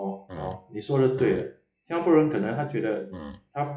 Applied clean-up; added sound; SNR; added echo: classical method log-MMSE.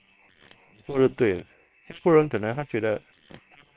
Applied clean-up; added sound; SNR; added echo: neural separator model SepFormer WHAM!.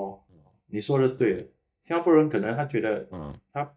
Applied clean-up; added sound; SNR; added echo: neural mask model DeepFilterNet 3.